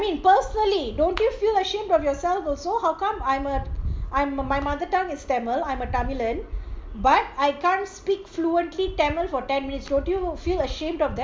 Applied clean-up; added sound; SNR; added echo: none; none; none; none.